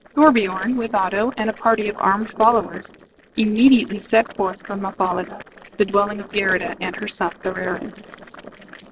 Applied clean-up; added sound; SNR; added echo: neural separator model SepFormer DNS4.